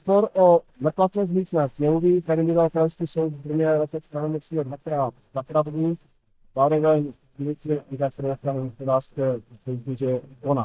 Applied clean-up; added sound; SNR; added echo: neural mask model DeepFilterNet 3.